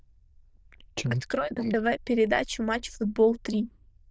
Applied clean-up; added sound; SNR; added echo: neural diffusion model UNIVERSE++.